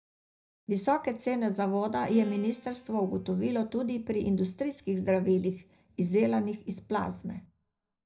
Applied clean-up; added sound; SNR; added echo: none; Bowed string instrument; 20 dB; reverberation time 0.4 s.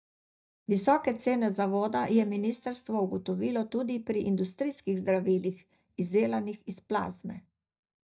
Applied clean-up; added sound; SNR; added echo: neural mask model DeepFilterNet 3.